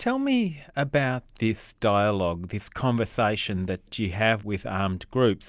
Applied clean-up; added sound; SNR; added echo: none; none; none; none.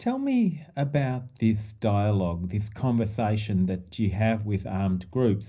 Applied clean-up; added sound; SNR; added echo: none; none; none; reverberation time 0.5 s.